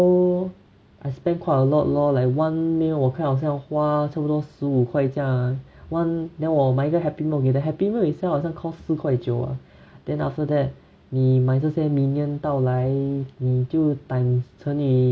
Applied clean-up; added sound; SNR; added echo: none; none; none; none.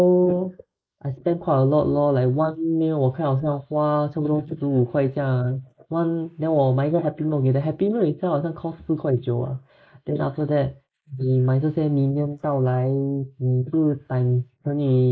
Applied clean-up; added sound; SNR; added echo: neural mask model Resemble Enhance denoiser.